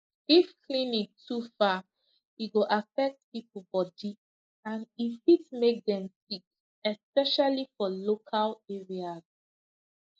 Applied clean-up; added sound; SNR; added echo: neural mask model Resemble Enhance denoiser.